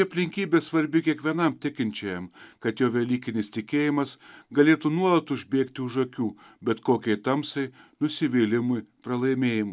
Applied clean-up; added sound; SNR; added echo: none; none; none; none.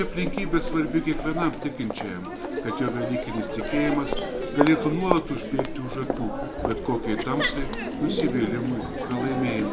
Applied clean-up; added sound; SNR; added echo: none; Crowd; 1 dB; reverberation time 0.4 s.